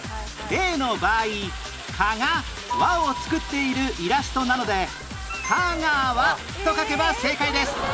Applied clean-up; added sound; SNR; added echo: none; Coin (dropping) + Bathtub (filling or washing); 15 dB; none.